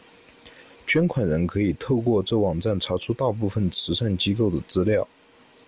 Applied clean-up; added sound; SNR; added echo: none; none; none; none.